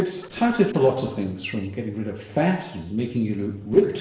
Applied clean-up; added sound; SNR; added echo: neural separator model SepFormer DNS4.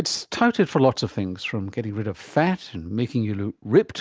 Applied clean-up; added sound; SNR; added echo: none; none; none; none.